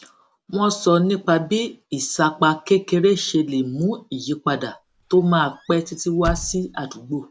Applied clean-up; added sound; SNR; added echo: none; Squeak / Slam; 13 dB; none.